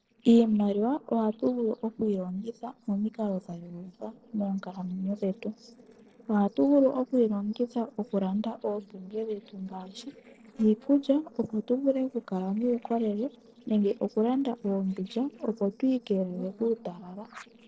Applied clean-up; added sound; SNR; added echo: neural separator model SepFormer DNS4.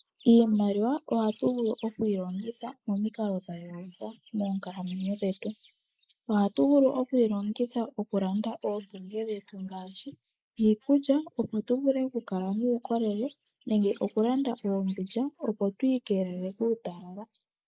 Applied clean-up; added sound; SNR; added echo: neural mask model Resemble Enhance denoiser.